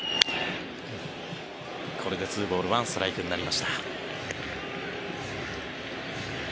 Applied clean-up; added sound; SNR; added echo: none; none; none; none.